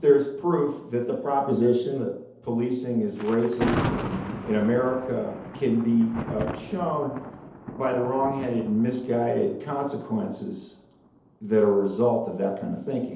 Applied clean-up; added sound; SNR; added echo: none; Thunder; 11 dB; reverberation time 2.2 s.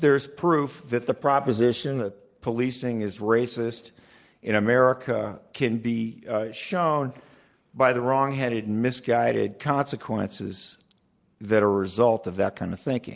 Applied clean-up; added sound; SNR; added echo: none; none; none; none.